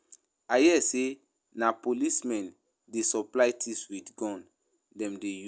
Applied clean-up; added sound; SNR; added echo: none; none; none; none.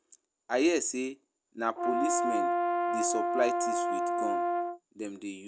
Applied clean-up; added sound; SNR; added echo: none; Brass instrument; -4 dB; none.